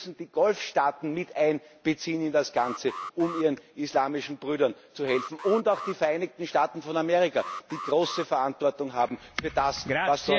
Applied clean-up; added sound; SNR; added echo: none; Alarm; 13 dB; none.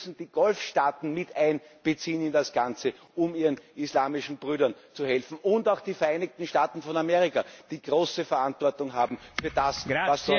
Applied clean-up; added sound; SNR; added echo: none; none; none; none.